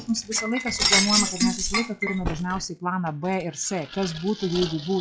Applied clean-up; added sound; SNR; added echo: classical method log-MMSE.